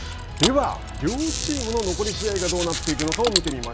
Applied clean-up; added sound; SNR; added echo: none; Squeak + Mechanisms; 5 dB; none.